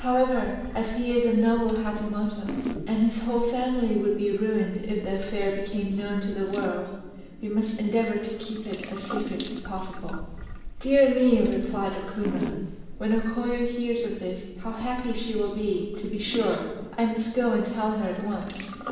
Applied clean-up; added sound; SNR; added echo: none; Drip / Sink (filling or washing) / Water tap, faucet; 9 dB; reverberation time 1.1 s.